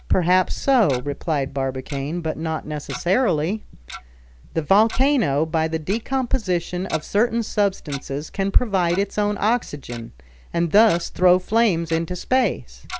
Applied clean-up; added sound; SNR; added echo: none; Tick-tock; 20 dB; none.